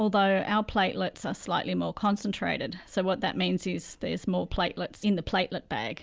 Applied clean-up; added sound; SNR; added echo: none; none; none; none.